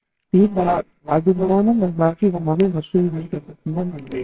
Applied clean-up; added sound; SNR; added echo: neural separator model SepFormer WHAMR!.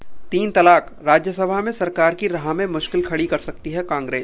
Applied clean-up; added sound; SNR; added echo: none; none; none; none.